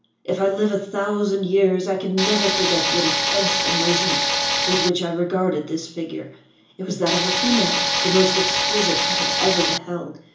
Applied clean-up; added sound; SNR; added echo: none; Tools; -2 dB; reverberation time 0.7 s.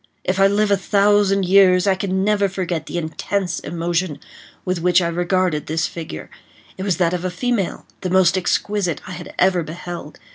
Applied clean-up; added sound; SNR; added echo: none; none; none; none.